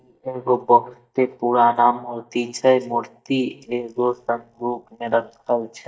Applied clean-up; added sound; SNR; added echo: neural mask model DeepFilterNet 3.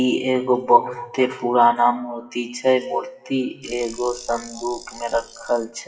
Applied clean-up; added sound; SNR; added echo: classical method WPE with log-MMSE.